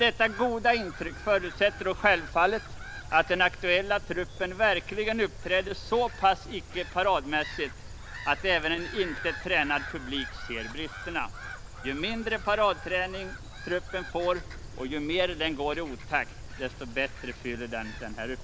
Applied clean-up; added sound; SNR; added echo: none; Dog + Gull, seagull / Bird vocalization, bird call, bird song; 11 dB; none.